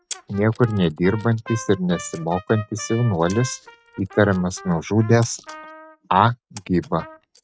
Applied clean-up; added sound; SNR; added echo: neural mask model RNNoise.